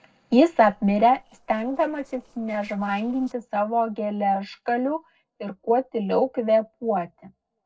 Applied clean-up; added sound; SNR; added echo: neural separator model SepFormer DNS4.